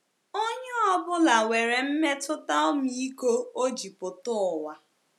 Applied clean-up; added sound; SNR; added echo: none; none; none; none.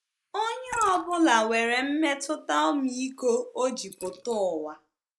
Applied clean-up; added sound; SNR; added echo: neural mask model Resemble Enhance denoiser.